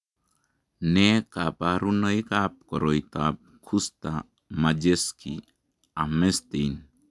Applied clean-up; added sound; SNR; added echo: none; none; none; none.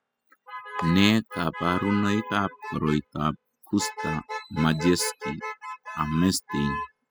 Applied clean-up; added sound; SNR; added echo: classical method spectral subtraction.